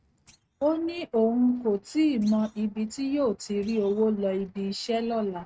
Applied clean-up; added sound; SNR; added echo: neural mask model RNNoise.